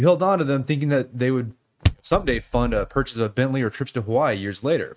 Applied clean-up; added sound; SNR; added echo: neural mask model RNNoise.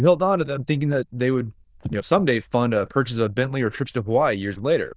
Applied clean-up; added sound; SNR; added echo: neural diffusion model UNIVERSE++.